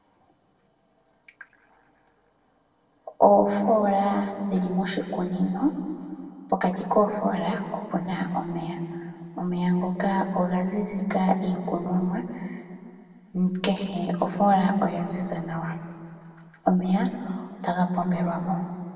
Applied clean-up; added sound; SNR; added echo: none; none; none; reverberation time 2.1 s.